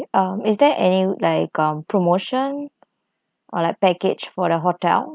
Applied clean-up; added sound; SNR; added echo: none; none; none; none.